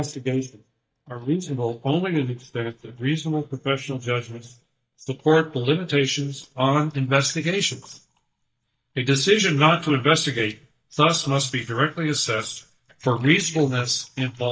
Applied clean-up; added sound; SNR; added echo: neural mask model DeepFilterNet 3.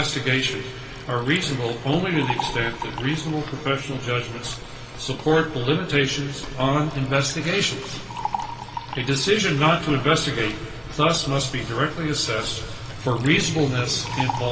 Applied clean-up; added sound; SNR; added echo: none; Liquid; 14 dB; reverberation time 2.4 s.